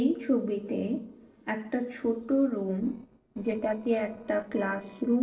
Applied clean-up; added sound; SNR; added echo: neural separator model SepFormer DNS4.